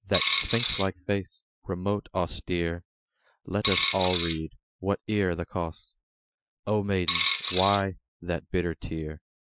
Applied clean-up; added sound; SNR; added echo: classical method Wiener filter.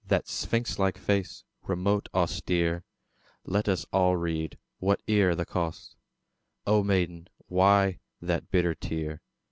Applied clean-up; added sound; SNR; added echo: none; none; none; none.